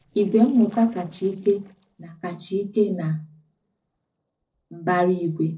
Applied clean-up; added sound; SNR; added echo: neural separator model SepFormer DNS4.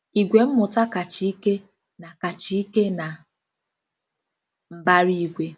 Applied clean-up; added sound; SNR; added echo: none; none; none; none.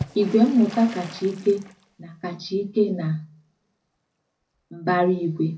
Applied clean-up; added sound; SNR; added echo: none; Water / Splash, splatter; 18 dB; reverberation time 0.4 s.